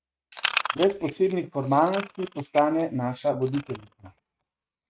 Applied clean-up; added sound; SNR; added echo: neural mask model RNNoise.